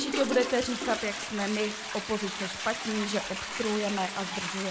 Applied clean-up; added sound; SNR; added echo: none; Toilet flush; 4 dB; none.